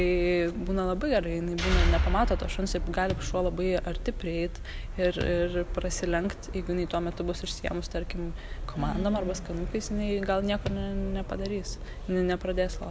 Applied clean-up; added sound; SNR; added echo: none; Bass drum; 13 dB; none.